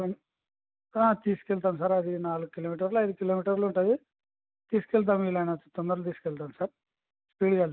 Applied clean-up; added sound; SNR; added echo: none; none; none; none.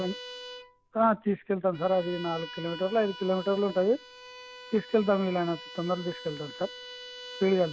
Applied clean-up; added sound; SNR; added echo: none; Bowed string instrument; 15 dB; none.